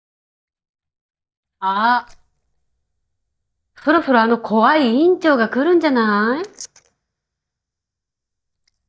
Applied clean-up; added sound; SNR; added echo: neural mask model DeepFilterNet 3.